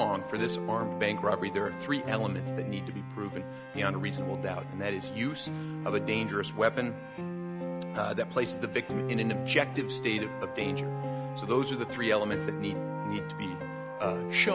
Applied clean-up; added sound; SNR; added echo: none; Piano; 3 dB; none.